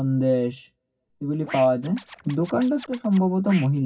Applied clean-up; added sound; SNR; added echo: none; Scratching (performance technique); 19 dB; reverberation time 0.4 s.